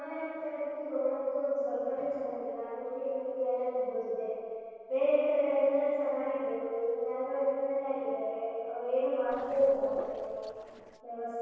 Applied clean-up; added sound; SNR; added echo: neural separator model SepFormer DNS4.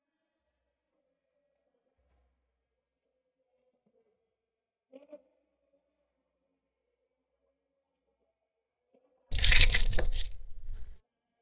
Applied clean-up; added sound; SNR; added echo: neural mask model DeepFilterNet 3.